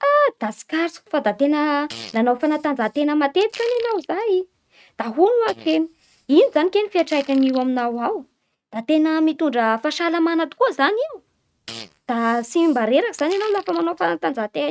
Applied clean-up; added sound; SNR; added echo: neural mask model RNNoise.